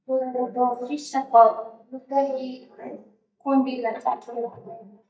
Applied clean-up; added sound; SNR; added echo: neural mask model DeepFilterNet 3.